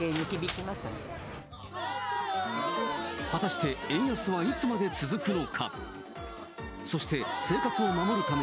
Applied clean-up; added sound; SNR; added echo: none; Crowd; 4 dB; none.